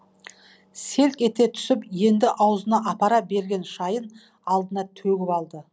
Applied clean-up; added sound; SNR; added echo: none; none; none; none.